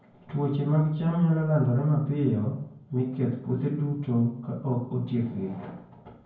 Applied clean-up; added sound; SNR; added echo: none; none; none; reverberation time 0.9 s.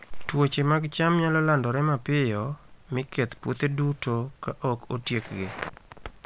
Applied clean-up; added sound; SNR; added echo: none; none; none; none.